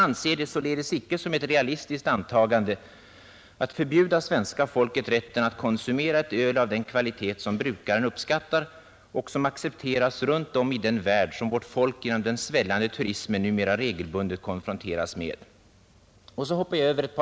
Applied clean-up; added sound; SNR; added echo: none; none; none; none.